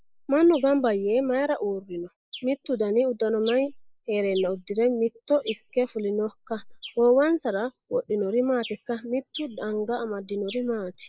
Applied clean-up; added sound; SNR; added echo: neural mask model Resemble Enhance denoiser.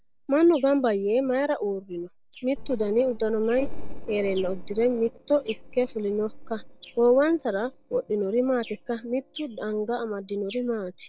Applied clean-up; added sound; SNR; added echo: neural separator model SepFormer DNS4.